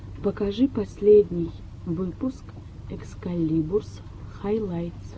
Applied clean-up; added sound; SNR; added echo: none; none; none; none.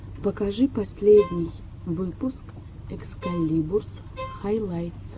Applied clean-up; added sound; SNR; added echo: none; Bowed string instrument; 16 dB; none.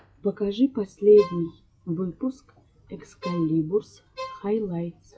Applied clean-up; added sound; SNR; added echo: classical method log-MMSE.